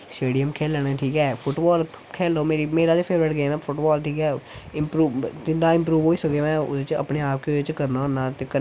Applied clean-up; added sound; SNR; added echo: none; none; none; none.